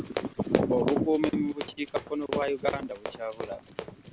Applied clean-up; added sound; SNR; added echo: none; Run; 6 dB; none.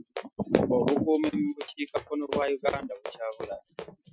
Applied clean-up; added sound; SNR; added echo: classical method Wiener filter.